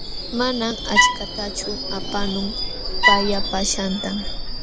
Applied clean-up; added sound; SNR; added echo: none; Bowed string instrument + Screech / Subway, metro, underground; -4 dB; none.